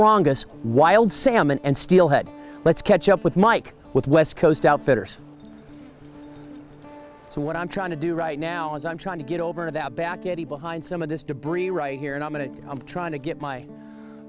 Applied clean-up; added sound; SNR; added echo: none; Guitar; 20 dB; none.